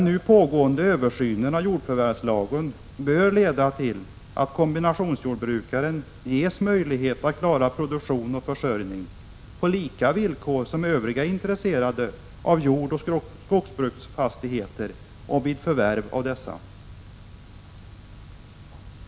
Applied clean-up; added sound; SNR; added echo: none; none; none; none.